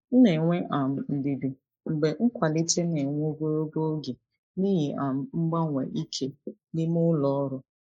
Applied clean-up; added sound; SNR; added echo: neural mask model Resemble Enhance denoiser.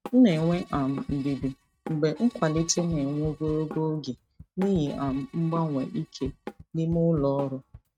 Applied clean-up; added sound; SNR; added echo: neural mask model RNNoise.